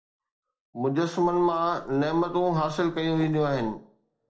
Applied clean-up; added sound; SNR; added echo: neural separator model SepFormer DNS4.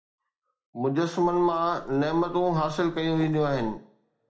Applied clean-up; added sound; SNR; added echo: none; Livestock, farm animals, working animals; 19 dB; reverberation time 0.3 s.